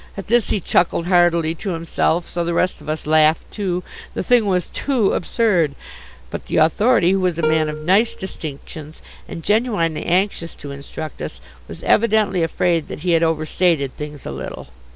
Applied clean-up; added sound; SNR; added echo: none; Plucked string instrument; 8 dB; none.